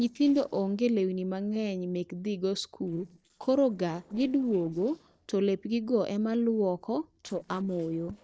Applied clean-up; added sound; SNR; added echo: neural separator model SepFormer DNS4.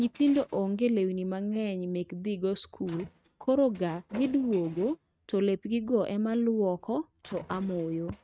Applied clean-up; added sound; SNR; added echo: neural mask model RNNoise.